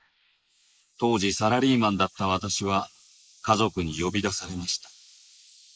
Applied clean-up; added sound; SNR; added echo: neural mask model Resemble Enhance denoiser.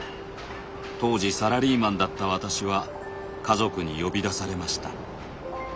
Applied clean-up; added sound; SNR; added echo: none; none; none; none.